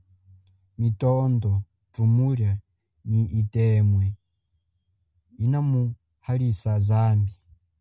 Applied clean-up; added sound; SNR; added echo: none; none; none; none.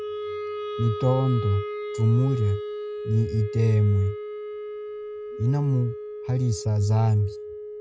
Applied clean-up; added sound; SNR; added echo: none; Wind instrument, woodwind instrument; 9 dB; none.